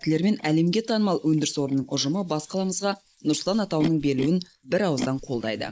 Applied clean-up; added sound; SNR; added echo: neural mask model Resemble Enhance denoiser.